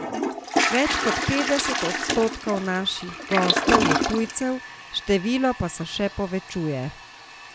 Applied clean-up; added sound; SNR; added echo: none; Toilet flush; 1 dB; none.